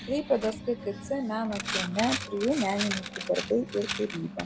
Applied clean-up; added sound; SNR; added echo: none; Coin (dropping); 7 dB; none.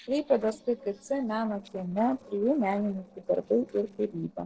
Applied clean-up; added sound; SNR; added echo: neural separator model SepFormer DNS4.